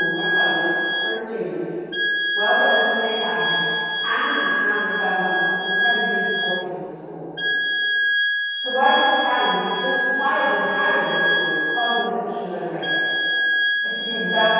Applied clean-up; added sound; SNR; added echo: none; Wind instrument, woodwind instrument; -2 dB; reverberation time 2.2 s.